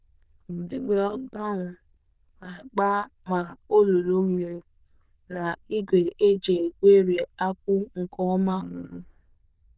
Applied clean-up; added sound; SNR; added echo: neural diffusion model UNIVERSE++.